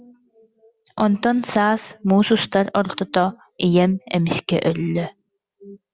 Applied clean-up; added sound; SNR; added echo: none; none; none; none.